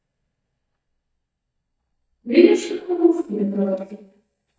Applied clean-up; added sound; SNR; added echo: neural mask model DeepFilterNet 3.